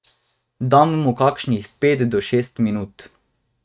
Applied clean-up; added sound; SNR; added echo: neural mask model RNNoise.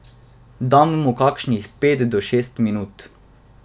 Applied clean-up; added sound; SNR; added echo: none; Rattle (instrument); 16 dB; none.